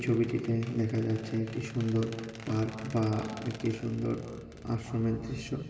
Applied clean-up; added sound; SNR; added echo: none; Squeak; 20 dB; reverberation time 2.5 s.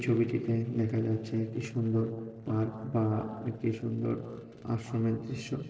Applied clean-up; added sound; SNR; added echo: neural separator model SepFormer DNS4.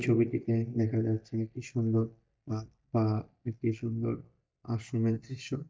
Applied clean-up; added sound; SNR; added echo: neural mask model DeepFilterNet 3.